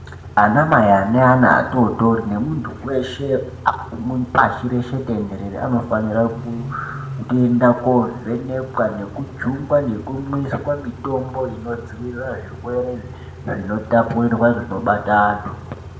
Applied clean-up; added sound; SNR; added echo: none; Idling / Accelerating, revving, vroom / Car; 15 dB; reverberation time 0.7 s.